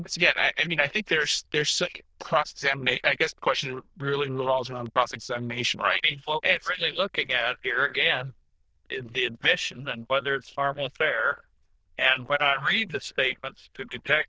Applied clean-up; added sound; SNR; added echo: neural diffusion model UNIVERSE++.